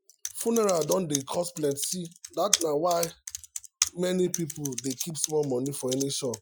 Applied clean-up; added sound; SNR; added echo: classical method Wiener filter.